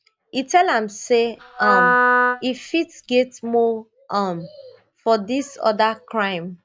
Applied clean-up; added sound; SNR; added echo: none; Wind instrument, woodwind instrument; -2 dB; none.